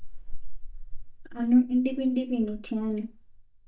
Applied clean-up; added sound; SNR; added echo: neural mask model DeepFilterNet 3.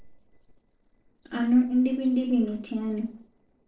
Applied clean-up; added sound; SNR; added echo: neural separator model SepFormer DNS4.